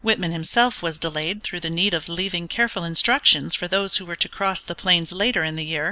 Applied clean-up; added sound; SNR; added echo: none; none; none; none.